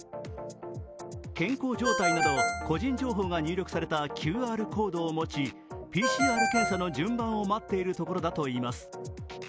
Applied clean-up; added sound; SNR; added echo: none; Ringtone; 4 dB; none.